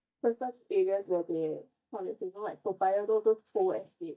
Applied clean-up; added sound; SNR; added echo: neural mask model DeepFilterNet 3.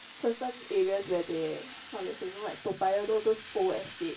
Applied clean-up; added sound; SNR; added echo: none; Fire; 14 dB; reverberation time 0.2 s.